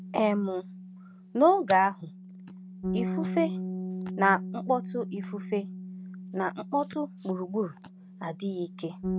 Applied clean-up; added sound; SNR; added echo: none; Bass guitar; 7 dB; none.